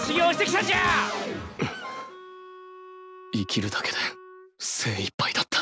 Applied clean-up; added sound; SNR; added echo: none; Wind instrument, woodwind instrument; 16 dB; none.